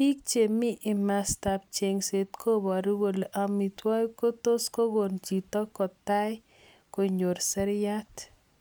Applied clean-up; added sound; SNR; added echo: none; none; none; none.